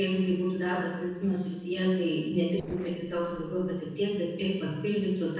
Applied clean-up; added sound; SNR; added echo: neural separator model SepFormer DNS4.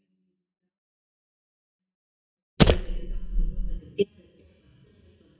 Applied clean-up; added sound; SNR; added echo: neural mask model DeepFilterNet 3.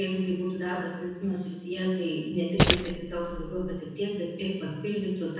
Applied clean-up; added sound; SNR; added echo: none; Keys jangling; -3 dB; reverberation time 1.1 s.